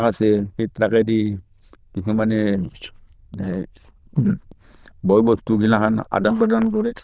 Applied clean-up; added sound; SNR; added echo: neural diffusion model UNIVERSE++.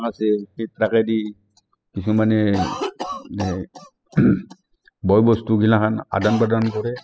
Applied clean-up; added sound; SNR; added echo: classical method spectral subtraction.